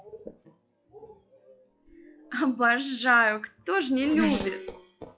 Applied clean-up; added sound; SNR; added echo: classical method log-MMSE.